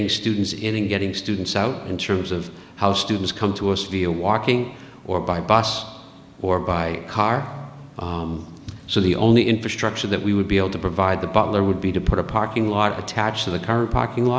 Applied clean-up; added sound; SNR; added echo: none; none; none; none.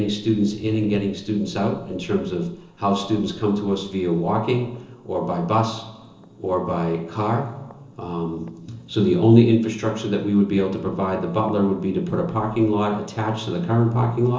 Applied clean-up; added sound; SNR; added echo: neural separator model SepFormer DNS4.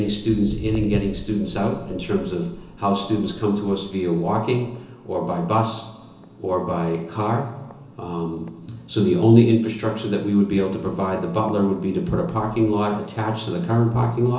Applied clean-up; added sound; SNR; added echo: none; Walk, footsteps; 18 dB; reverberation time 0.8 s.